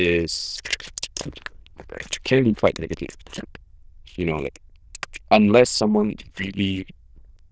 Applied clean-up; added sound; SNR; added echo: neural diffusion model UNIVERSE++.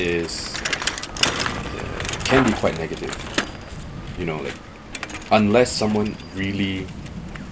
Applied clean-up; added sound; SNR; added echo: none; Bicycle; 5 dB; none.